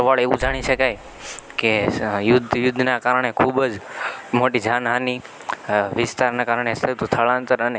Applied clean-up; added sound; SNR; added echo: none; Boom; 16 dB; none.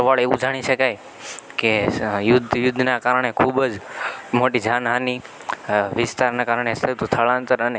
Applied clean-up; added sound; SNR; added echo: none; none; none; none.